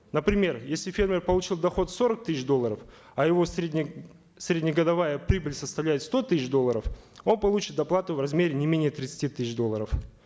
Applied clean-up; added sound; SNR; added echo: none; none; none; none.